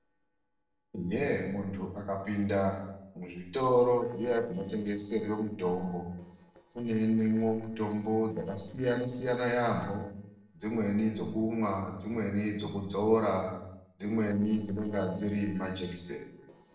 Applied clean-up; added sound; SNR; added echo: neural separator model SepFormer DNS4.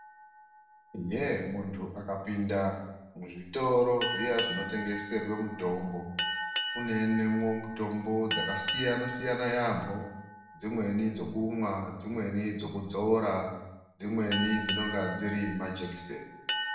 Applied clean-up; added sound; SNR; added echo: none; Boat, Water vehicle; 7 dB; reverberation time 0.8 s.